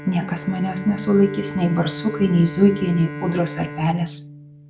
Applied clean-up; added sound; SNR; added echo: none; Bowed string instrument; 12 dB; none.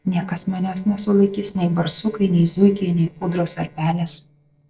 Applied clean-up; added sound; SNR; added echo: neural separator model SepFormer DNS4.